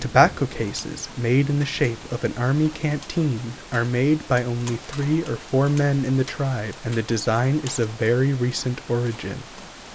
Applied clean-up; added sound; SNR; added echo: none; Rain; 17 dB; none.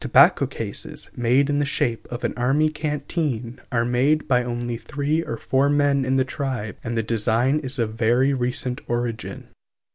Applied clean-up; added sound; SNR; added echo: none; none; none; none.